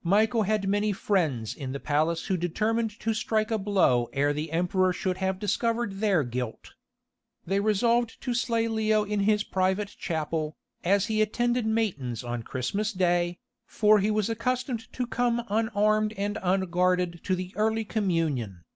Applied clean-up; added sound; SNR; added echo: none; none; none; none.